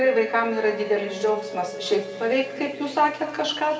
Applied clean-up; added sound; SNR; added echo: none; Wind instrument, woodwind instrument; 14 dB; reverberation time 2.3 s.